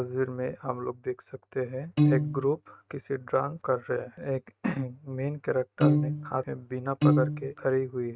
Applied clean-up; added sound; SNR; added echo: neural mask model RNNoise.